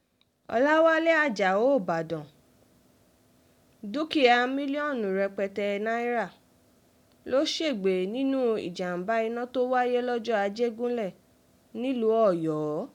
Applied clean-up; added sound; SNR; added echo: none; none; none; none.